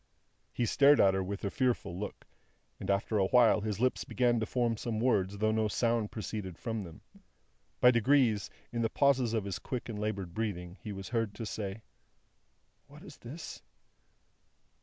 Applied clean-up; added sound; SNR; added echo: none; none; none; none.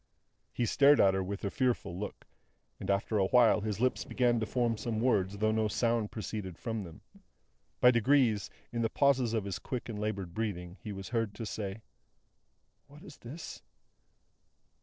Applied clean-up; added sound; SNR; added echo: neural separator model SepFormer DNS4.